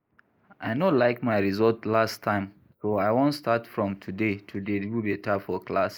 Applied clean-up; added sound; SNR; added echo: neural mask model Resemble Enhance denoiser.